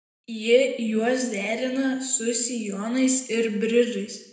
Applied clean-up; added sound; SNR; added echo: none; none; none; reverberation time 0.8 s.